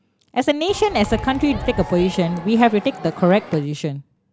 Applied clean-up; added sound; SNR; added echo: none; Crowd; 11 dB; none.